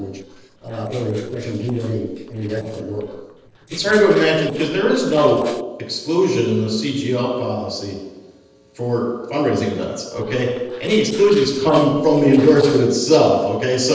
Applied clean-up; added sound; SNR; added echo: neural separator model SepFormer DNS4.